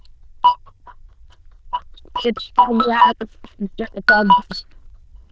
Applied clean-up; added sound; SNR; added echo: neural diffusion model UNIVERSE++.